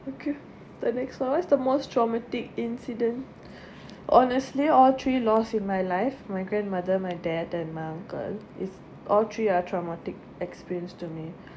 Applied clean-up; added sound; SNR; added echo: none; none; none; none.